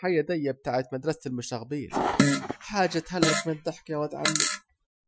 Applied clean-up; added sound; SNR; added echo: classical method Wiener filter.